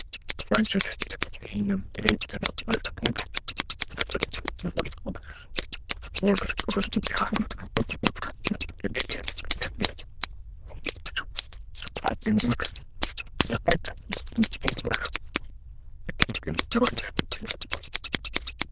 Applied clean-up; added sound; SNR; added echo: neural diffusion model UNIVERSE++.